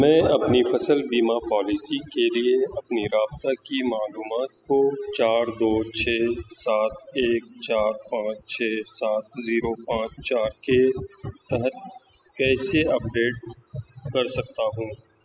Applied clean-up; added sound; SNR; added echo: classical method spectral subtraction.